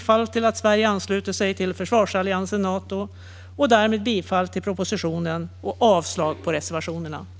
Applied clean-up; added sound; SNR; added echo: none; Domestic sounds, home sounds; 19 dB; none.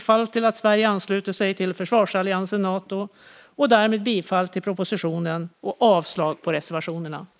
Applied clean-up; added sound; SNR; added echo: neural mask model Resemble Enhance denoiser.